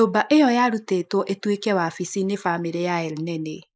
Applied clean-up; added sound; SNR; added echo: neural mask model Resemble Enhance denoiser.